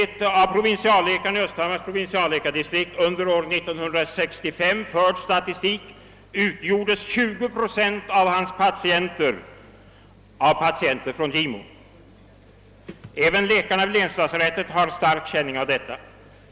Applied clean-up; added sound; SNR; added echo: none; none; none; none.